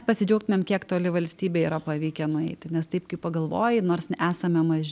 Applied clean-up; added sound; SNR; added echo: none; none; none; none.